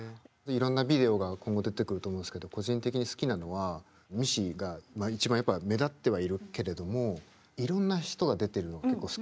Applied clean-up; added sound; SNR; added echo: none; none; none; none.